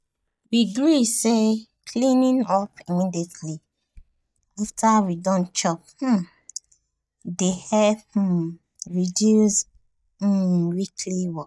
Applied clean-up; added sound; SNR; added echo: neural mask model DeepFilterNet 3.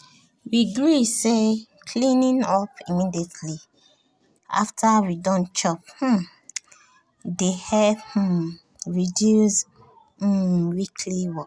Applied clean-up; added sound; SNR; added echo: none; none; none; none.